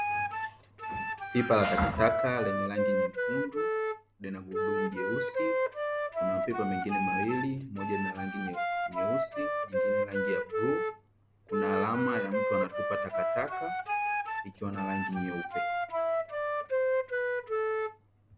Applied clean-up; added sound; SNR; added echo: none; Wind instrument, woodwind instrument; -3 dB; none.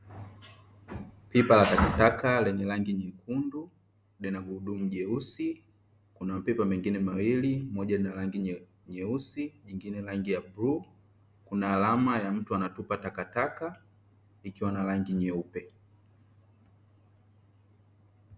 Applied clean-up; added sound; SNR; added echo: none; none; none; none.